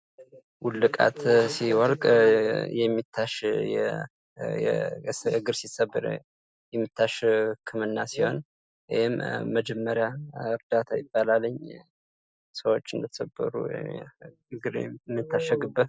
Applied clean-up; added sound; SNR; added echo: none; none; none; none.